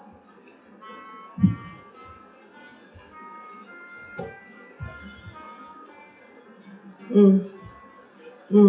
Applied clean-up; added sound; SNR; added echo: classical method WPE with log-MMSE.